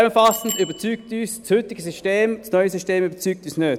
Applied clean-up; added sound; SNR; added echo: none; Bicycle bell; 17 dB; none.